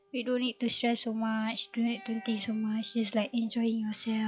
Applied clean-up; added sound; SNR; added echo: classical method log-MMSE.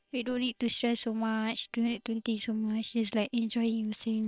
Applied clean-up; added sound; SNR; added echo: neural separator model SepFormer WHAM!.